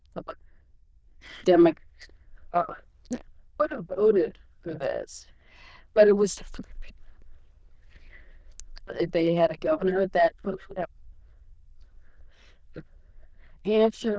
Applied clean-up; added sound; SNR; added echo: neural diffusion model UNIVERSE++.